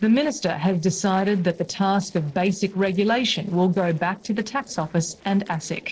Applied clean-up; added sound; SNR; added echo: neural separator model SepFormer DNS4.